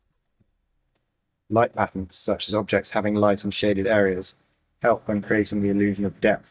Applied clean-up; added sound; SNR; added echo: neural mask model DeepFilterNet 3.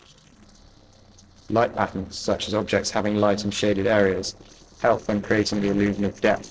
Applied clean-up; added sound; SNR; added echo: neural separator model SepFormer DNS4.